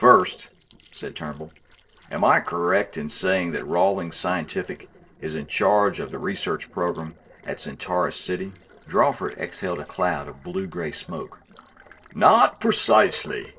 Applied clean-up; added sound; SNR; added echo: neural separator model SepFormer DNS4.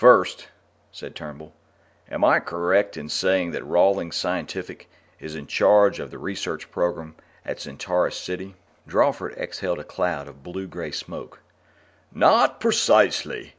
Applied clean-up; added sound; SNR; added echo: none; none; none; none.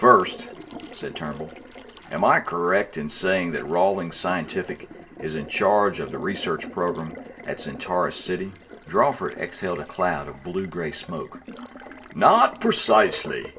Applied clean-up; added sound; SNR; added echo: none; Water tap, faucet; 16 dB; reverberation time 0.2 s.